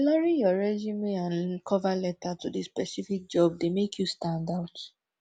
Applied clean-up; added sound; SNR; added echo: none; none; none; none.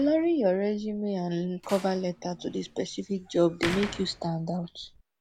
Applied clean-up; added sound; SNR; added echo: none; Slam; 14 dB; none.